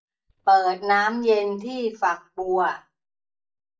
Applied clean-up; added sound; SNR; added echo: neural mask model DeepFilterNet 3.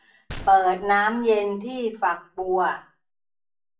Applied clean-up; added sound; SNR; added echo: none; Gunshot, gunfire; 19 dB; reverberation time 0.3 s.